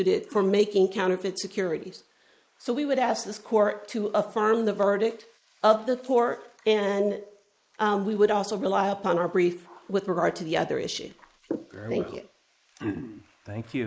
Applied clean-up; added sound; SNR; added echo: neural mask model Resemble Enhance denoiser.